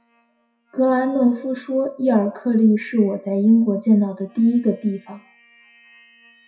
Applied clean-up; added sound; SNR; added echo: classical method WPE with log-MMSE.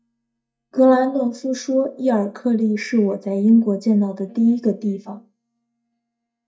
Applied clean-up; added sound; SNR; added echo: neural mask model DeepFilterNet 3.